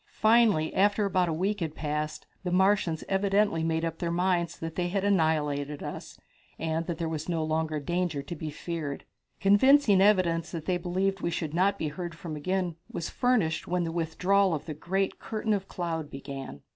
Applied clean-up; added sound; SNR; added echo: none; none; none; none.